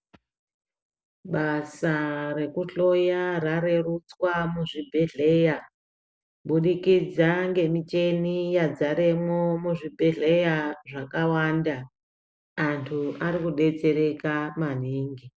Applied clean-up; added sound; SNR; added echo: none; none; none; none.